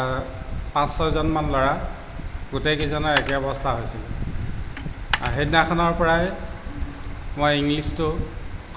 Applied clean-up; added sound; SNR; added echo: none; Coin (dropping); 9 dB; none.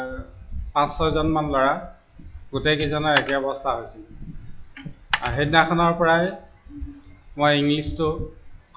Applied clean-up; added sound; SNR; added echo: classical method log-MMSE.